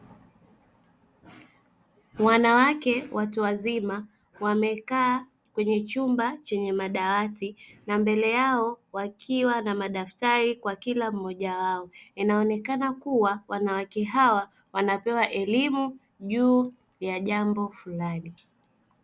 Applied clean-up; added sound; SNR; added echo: none; none; none; none.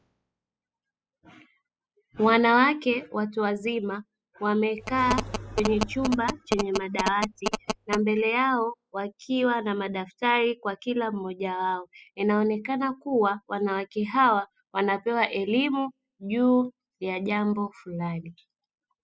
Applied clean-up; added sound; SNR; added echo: classical method spectral subtraction.